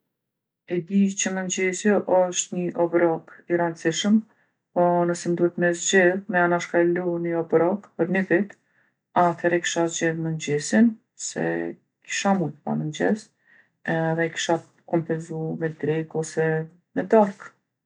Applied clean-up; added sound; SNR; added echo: none; none; none; none.